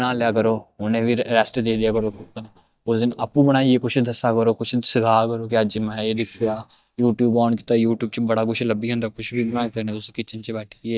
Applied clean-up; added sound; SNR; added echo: neural mask model DeepFilterNet 3.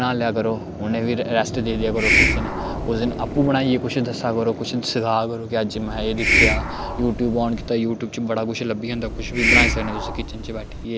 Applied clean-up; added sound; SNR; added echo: none; Hiss; -1 dB; none.